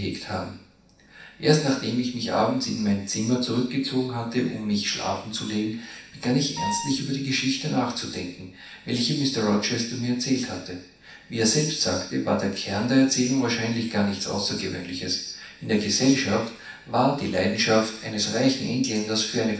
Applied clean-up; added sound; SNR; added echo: none; Wind instrument, woodwind instrument; 7 dB; reverberation time 0.7 s.